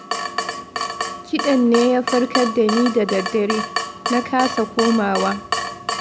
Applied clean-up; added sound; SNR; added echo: none; Drip / Water tap, faucet; 6 dB; none.